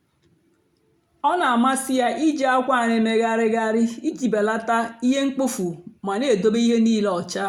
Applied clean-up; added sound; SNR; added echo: none; none; none; none.